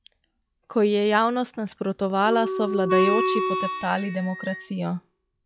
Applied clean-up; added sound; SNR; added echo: classical method log-MMSE.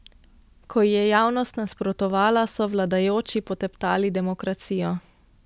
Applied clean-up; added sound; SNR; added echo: none; none; none; none.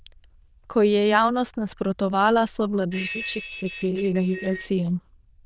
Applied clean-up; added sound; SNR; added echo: neural diffusion model UNIVERSE++.